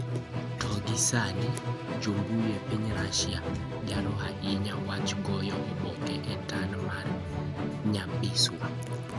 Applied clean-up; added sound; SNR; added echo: none; Musical instrument; 0 dB; none.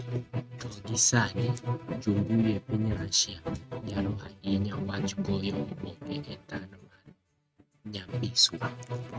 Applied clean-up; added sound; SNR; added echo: neural mask model RNNoise.